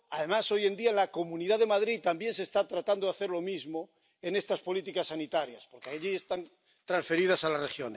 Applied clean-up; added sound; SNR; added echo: none; none; none; none.